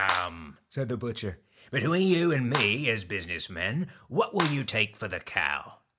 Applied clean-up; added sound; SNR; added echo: none; Clapping; 11 dB; none.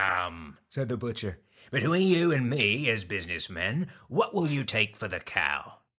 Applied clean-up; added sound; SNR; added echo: neural mask model Resemble Enhance denoiser.